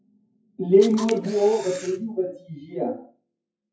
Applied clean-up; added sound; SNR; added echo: classical method WPE with log-MMSE.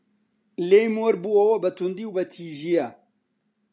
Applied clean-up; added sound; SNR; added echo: none; none; none; none.